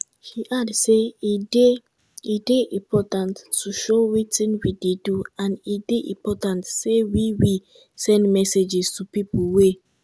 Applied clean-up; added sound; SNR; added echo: none; none; none; none.